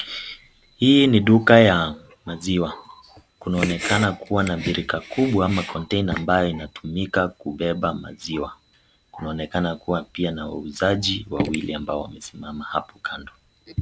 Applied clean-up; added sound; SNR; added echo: none; none; none; none.